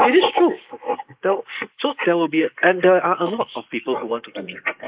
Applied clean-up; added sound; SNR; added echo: neural mask model Resemble Enhance denoiser.